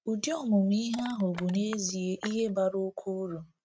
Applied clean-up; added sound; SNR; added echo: neural mask model RNNoise.